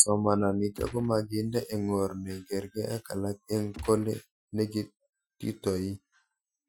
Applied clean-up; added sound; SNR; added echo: classical method Wiener filter.